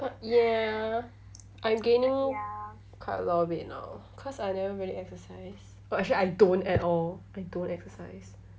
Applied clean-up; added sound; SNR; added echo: none; none; none; none.